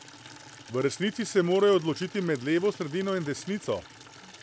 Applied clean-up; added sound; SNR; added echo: none; Water tap, faucet / Liquid; 20 dB; none.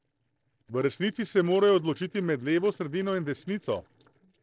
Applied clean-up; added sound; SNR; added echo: neural separator model SepFormer DNS4.